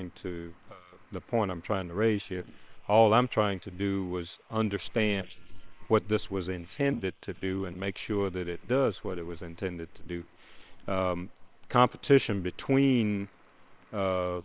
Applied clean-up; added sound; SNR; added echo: neural separator model SepFormer WHAM!.